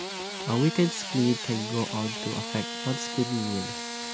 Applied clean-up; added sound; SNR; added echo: none; Engine starting / Sawing; 6 dB; none.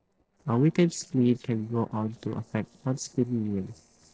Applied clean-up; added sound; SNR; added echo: neural separator model SepFormer DNS4.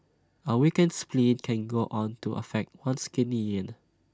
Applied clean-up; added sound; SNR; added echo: none; none; none; none.